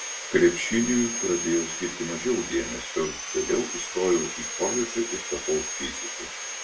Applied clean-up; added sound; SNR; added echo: none; Sawing; 6 dB; reverberation time 0.1 s.